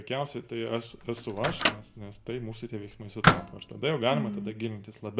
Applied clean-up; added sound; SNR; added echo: none; Microwave oven; -2 dB; reverberation time 0.4 s.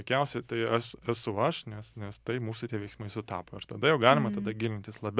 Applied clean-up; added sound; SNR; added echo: none; none; none; none.